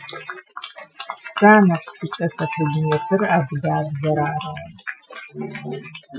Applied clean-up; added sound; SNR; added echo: classical method Wiener filter.